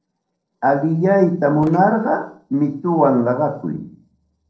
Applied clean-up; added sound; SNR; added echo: neural separator model SepFormer DNS4.